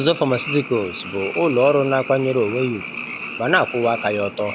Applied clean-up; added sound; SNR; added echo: none; Frog; 11 dB; none.